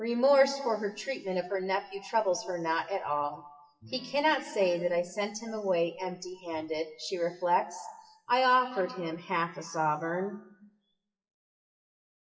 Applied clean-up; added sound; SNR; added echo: classical method WPE with log-MMSE.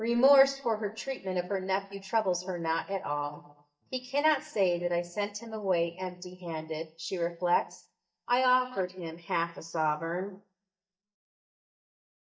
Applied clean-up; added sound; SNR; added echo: neural mask model DeepFilterNet 3.